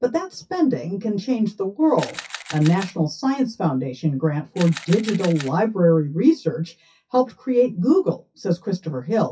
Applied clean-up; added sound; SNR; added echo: classical method WPE with log-MMSE.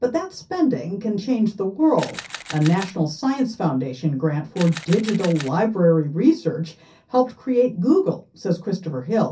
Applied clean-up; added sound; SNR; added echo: none; Camera; 15 dB; reverberation time 0.3 s.